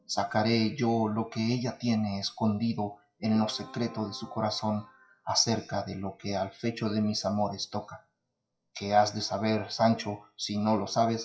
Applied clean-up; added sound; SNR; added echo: classical method WPE with log-MMSE.